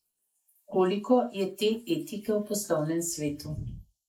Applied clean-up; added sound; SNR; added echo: neural mask model Resemble Enhance denoiser.